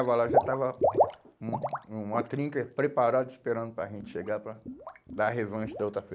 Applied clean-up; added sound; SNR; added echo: neural mask model Resemble Enhance denoiser.